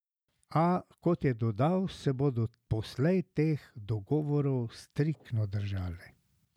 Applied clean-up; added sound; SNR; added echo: none; none; none; none.